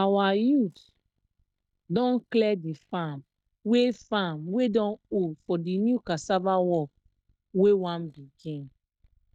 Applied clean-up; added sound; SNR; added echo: neural mask model DeepFilterNet 3.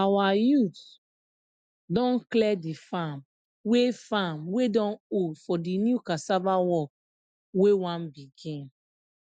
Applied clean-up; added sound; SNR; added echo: none; none; none; none.